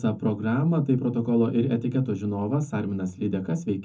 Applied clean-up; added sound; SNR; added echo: none; none; none; reverberation time 0.3 s.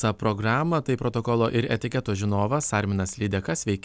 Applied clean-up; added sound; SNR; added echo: none; none; none; none.